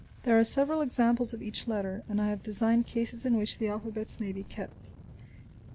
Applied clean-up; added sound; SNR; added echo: none; Engine starting; 19 dB; none.